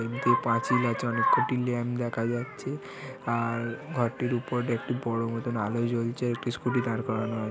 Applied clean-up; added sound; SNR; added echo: none; none; none; none.